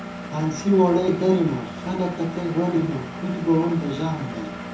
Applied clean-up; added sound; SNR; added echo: none; Engine; 10 dB; reverberation time 0.6 s.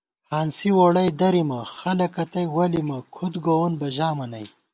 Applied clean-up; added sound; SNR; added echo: none; none; none; none.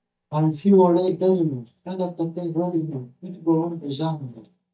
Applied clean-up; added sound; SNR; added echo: neural mask model DeepFilterNet 3.